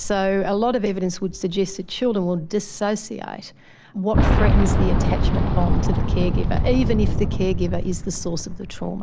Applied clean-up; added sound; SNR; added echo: none; Boom; -2 dB; none.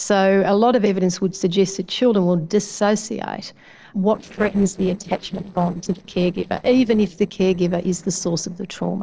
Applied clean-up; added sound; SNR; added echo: neural separator model SepFormer DNS4.